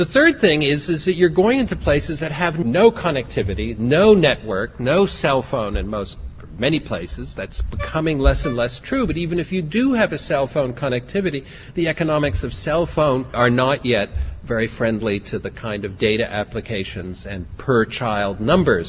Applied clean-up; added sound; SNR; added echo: none; Wind instrument, woodwind instrument; 18 dB; none.